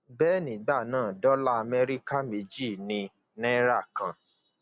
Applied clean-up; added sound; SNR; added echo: none; none; none; none.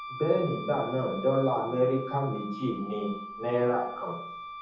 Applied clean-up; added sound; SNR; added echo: none; Wind instrument, woodwind instrument; 11 dB; reverberation time 0.7 s.